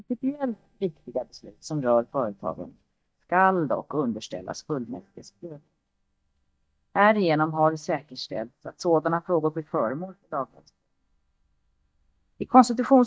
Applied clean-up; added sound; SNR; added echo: neural mask model DeepFilterNet 3.